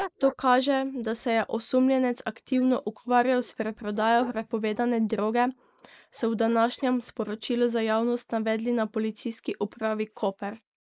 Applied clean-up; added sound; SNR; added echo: neural mask model Resemble Enhance denoiser.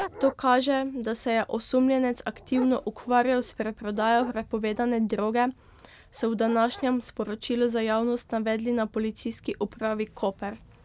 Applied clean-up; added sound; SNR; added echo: none; Dog; 19 dB; none.